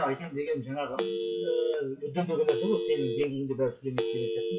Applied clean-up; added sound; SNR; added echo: classical method WPE with log-MMSE.